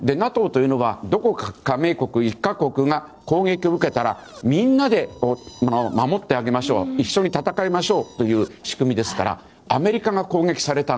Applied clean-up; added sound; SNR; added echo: neural separator model SepFormer DNS4.